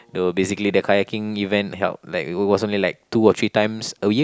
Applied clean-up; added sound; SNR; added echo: none; none; none; none.